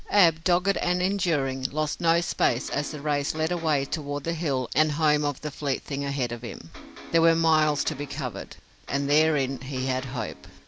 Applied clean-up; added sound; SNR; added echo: none; Electric guitar; 17 dB; none.